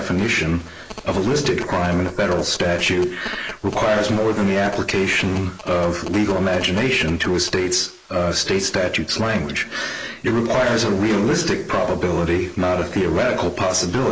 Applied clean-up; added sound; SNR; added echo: neural mask model Resemble Enhance denoiser.